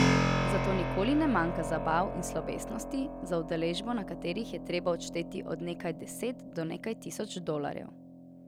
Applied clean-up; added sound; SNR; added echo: none; Keyboard (musical); 1 dB; none.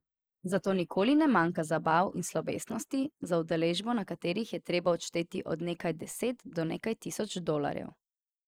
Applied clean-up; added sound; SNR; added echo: neural mask model Resemble Enhance denoiser.